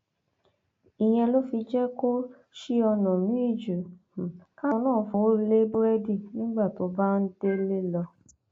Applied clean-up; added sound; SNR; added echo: neural mask model Resemble Enhance denoiser.